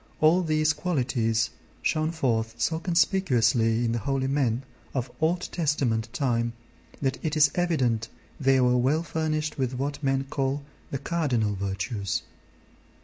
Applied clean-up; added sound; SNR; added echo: none; none; none; none.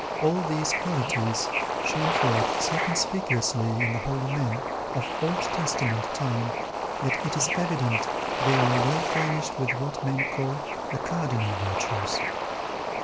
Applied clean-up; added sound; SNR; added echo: none; Bird / Ocean; 0 dB; none.